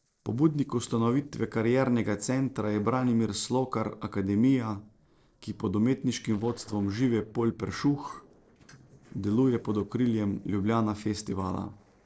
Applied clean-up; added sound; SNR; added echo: neural separator model SepFormer DNS4.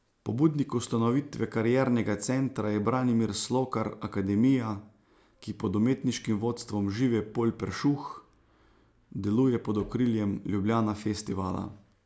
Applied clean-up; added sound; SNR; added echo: none; none; none; none.